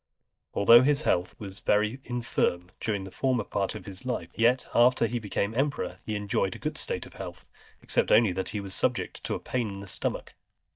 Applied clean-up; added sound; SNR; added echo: neural mask model DeepFilterNet 3.